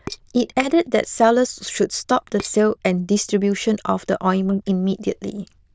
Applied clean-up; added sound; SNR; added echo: neural diffusion model UNIVERSE++.